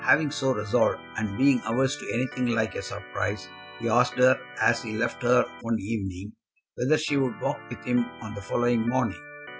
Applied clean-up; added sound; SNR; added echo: none; Organ; 17 dB; none.